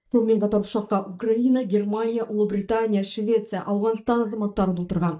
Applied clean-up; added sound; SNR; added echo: neural mask model DeepFilterNet 3.